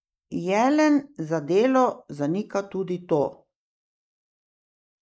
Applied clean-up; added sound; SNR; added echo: neural mask model Resemble Enhance denoiser.